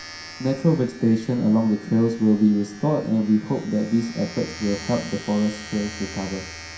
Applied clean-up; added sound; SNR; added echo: none; Domestic sounds, home sounds; 17 dB; reverberation time 0.5 s.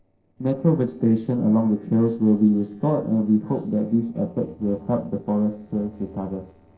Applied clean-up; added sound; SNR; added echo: neural separator model SepFormer DNS4.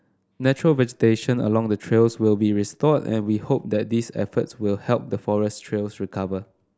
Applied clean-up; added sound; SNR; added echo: none; none; none; none.